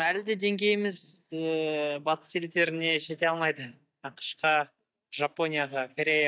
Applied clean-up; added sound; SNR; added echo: neural mask model DeepFilterNet 3.